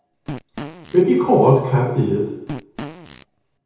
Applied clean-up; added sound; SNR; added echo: none; Fart; 15 dB; reverberation time 0.8 s.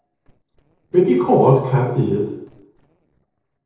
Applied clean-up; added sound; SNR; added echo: neural separator model SepFormer DNS4.